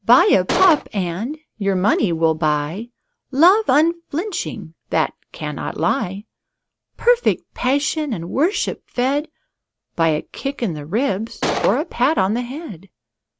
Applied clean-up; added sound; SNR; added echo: none; Gunshot, gunfire; 1 dB; none.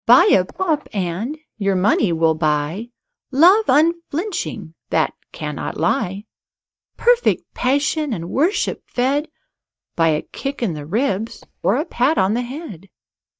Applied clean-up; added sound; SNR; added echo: neural mask model DeepFilterNet 3.